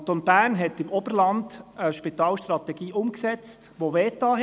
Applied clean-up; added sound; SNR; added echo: none; none; none; none.